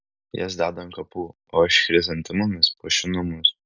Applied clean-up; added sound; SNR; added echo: none; none; none; none.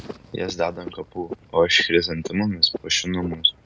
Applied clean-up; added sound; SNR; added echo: none; Frog; 15 dB; none.